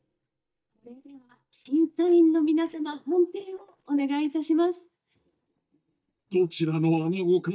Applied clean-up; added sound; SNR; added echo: neural mask model DeepFilterNet 3.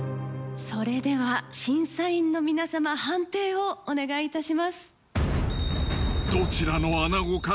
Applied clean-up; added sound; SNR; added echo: none; none; none; none.